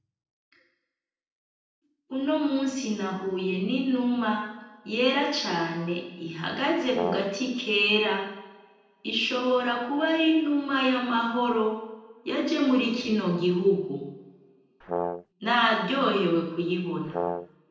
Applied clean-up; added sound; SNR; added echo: none; Brass instrument; 4 dB; reverberation time 0.9 s.